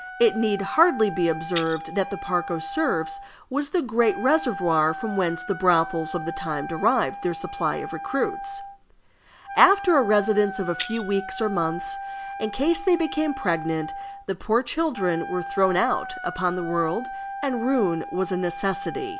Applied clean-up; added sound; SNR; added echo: none; Shatter + Wind instrument, woodwind instrument; 10 dB; none.